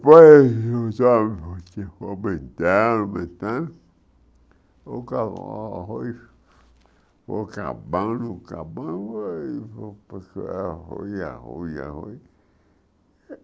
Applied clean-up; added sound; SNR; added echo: none; none; none; none.